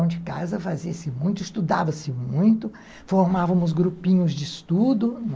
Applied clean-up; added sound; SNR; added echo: none; none; none; none.